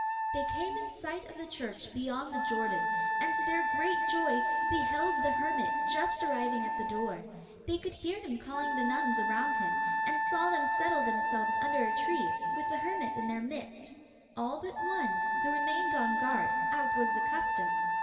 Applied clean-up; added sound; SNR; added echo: none; Wind instrument, woodwind instrument; -5 dB; reverberation time 2.5 s.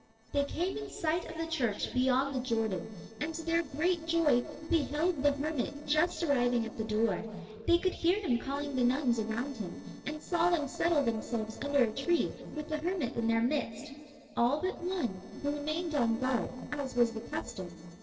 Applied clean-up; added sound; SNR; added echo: neural separator model SepFormer DNS4.